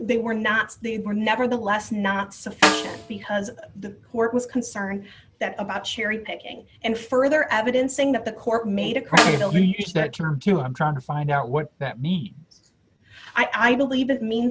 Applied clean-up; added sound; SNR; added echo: none; Snare drum; 3 dB; none.